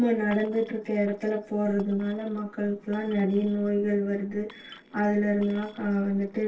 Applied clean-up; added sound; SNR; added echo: neural separator model SepFormer DNS4.